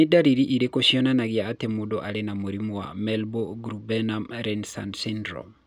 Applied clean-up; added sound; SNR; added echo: none; none; none; none.